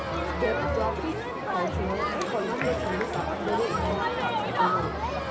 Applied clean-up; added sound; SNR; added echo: none; Crowd; -4 dB; none.